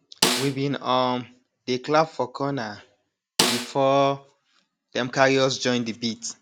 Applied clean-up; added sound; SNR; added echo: none; Snare drum; 2 dB; none.